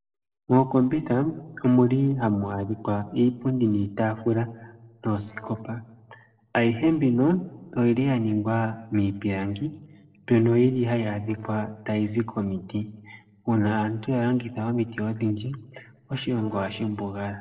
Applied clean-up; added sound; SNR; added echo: neural separator model SepFormer DNS4.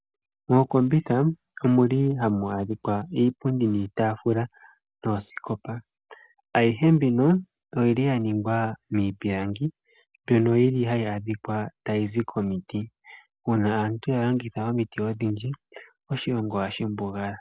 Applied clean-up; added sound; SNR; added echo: none; none; none; none.